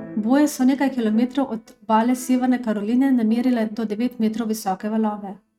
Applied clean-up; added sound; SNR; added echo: neural mask model RNNoise.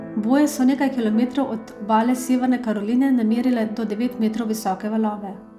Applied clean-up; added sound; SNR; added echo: none; Keyboard (musical); 16 dB; none.